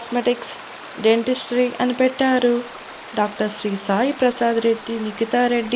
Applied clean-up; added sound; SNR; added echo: none; Stream; 15 dB; none.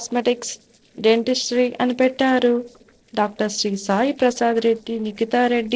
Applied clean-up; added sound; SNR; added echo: neural separator model SepFormer DNS4.